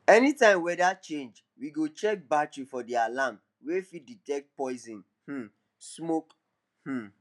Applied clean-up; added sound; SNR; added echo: none; none; none; none.